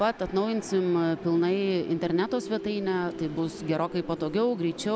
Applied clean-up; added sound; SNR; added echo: none; none; none; none.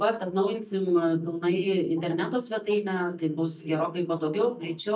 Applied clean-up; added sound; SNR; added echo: neural mask model DeepFilterNet 3.